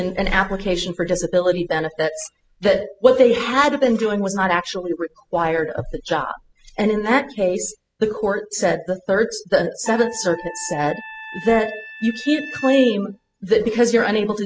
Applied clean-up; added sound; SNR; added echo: classical method spectral subtraction.